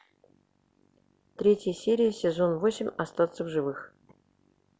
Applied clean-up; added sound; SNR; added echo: none; none; none; none.